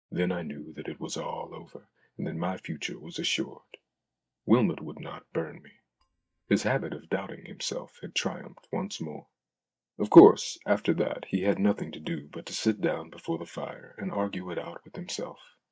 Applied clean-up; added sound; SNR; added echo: neural mask model DeepFilterNet 3.